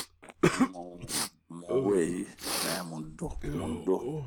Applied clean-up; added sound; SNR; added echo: none; Respiratory sounds; -1 dB; none.